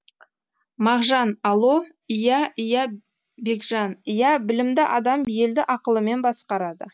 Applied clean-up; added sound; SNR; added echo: none; none; none; none.